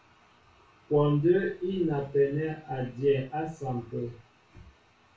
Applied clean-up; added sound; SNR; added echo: none; none; none; reverberation time 0.3 s.